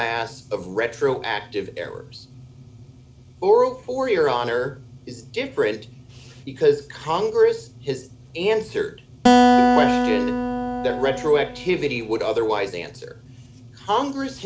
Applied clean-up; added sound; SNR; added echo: none; Acoustic guitar; -4 dB; none.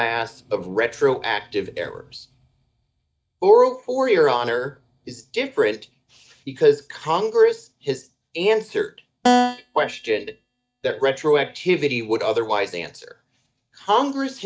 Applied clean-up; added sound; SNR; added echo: neural mask model DeepFilterNet 3.